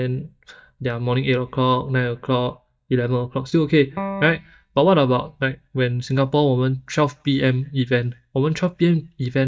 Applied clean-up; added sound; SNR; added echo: neural mask model DeepFilterNet 3.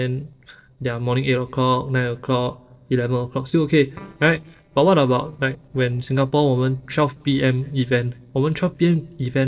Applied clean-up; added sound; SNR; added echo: neural separator model SepFormer DNS4.